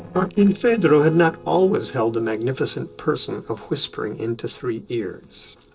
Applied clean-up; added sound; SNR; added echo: neural separator model SepFormer DNS4.